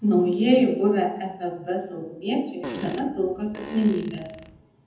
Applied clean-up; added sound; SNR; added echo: none; Fart; 14 dB; reverberation time 0.8 s.